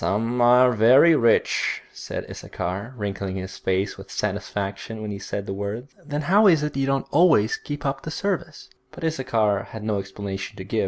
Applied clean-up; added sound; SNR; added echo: none; none; none; none.